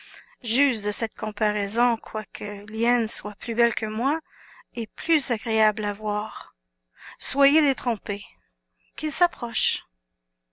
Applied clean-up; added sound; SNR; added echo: none; none; none; none.